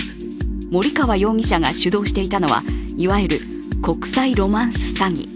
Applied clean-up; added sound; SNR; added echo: none; none; none; none.